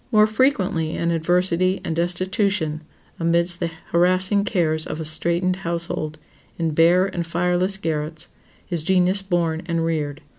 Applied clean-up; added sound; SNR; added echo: none; none; none; none.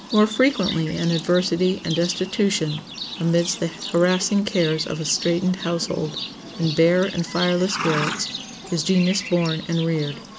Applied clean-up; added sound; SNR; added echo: none; Livestock, farm animals, working animals; 10 dB; none.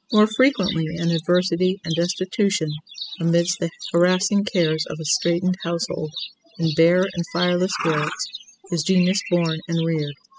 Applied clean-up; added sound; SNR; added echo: classical method spectral subtraction.